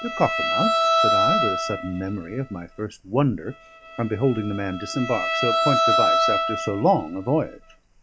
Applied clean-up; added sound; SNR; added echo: none; Bowed string instrument; -1 dB; none.